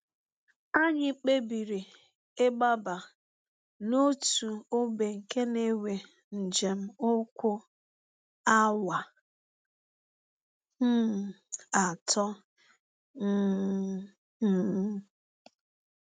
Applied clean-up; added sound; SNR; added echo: none; none; none; none.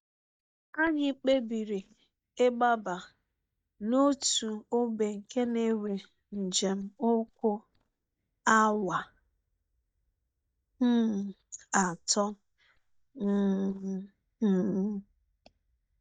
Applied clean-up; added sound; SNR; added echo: neural mask model DeepFilterNet 3.